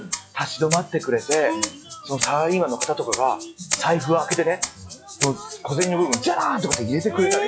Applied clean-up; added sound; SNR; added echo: classical method log-MMSE.